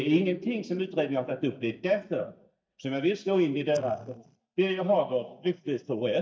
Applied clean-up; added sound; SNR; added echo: neural mask model DeepFilterNet 3.